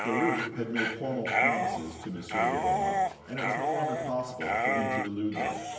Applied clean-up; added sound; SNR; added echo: none; Dog; -3 dB; reverberation time 1.4 s.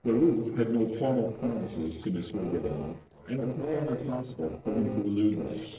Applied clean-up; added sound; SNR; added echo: neural separator model SepFormer DNS4.